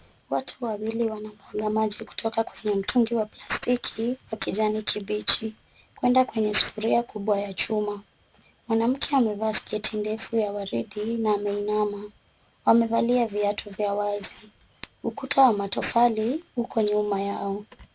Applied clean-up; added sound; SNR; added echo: none; none; none; none.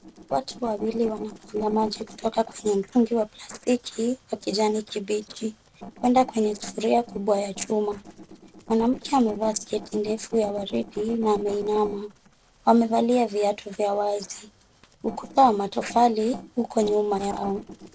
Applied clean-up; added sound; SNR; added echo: neural separator model SepFormer DNS4.